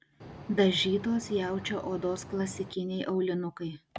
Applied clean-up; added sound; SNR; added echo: none; Boat, Water vehicle; 14 dB; none.